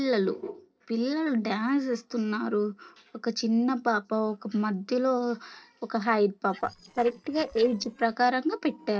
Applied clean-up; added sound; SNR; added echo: neural separator model SepFormer DNS4.